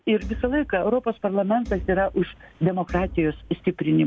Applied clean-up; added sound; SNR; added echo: none; Thump, thud; 14 dB; none.